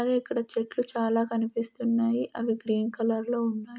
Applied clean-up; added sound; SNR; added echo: none; none; none; none.